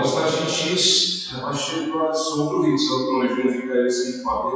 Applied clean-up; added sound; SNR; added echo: classical method WPE with log-MMSE.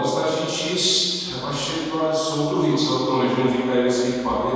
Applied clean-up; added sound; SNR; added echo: neural separator model SepFormer DNS4.